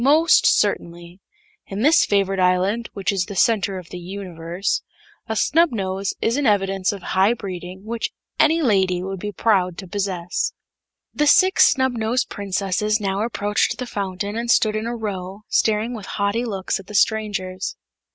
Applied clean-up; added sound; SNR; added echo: none; none; none; none.